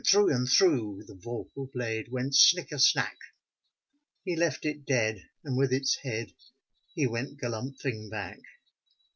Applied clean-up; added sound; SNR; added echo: none; none; none; none.